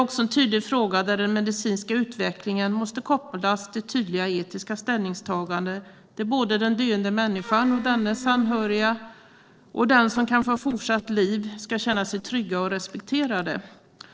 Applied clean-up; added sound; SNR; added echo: neural separator model SepFormer DNS4.